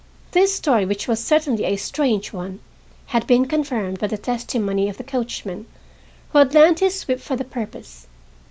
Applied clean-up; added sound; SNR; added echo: none; none; none; none.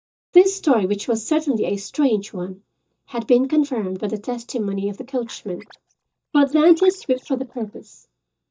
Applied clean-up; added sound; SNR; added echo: neural mask model DeepFilterNet 3.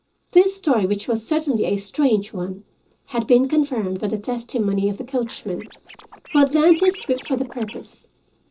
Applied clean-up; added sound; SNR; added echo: neural separator model SepFormer DNS4.